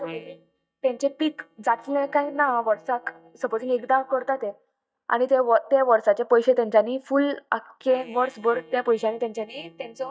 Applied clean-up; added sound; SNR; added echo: neural mask model DeepFilterNet 3.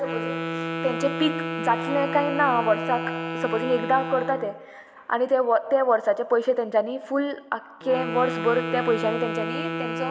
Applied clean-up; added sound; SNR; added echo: none; Wind instrument, woodwind instrument; 6 dB; none.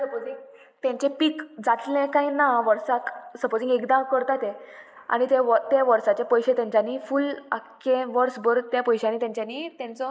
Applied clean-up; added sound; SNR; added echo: neural mask model Resemble Enhance denoiser.